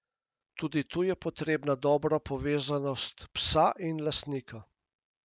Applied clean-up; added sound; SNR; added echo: none; none; none; none.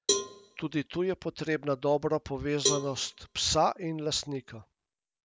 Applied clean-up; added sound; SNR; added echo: none; Cowbell; 6 dB; none.